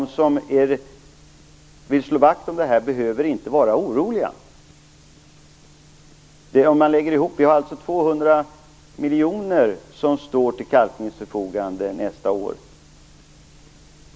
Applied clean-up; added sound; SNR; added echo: none; none; none; none.